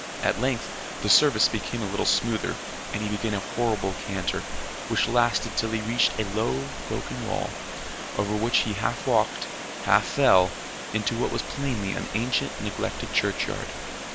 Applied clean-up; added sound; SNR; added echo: none; Water; 8 dB; none.